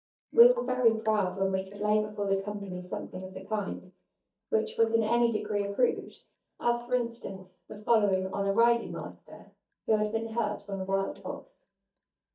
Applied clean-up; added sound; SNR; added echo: neural mask model DeepFilterNet 3.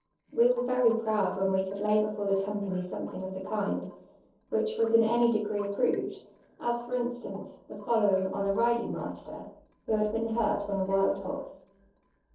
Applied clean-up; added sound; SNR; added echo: neural separator model SepFormer DNS4.